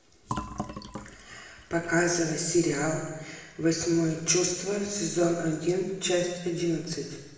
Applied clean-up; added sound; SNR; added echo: none; Fill (with liquid); 16 dB; reverberation time 1.2 s.